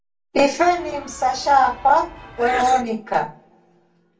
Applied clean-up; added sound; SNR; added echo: none; Sneeze / Church bell; 14 dB; reverberation time 0.3 s.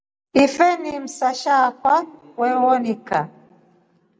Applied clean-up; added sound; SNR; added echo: none; none; none; none.